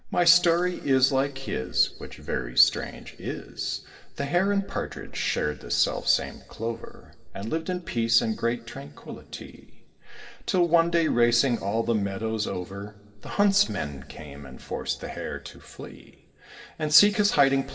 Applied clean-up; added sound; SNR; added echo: none; none; none; reverberation time 2.1 s.